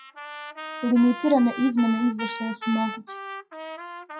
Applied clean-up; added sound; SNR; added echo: classical method WPE with log-MMSE.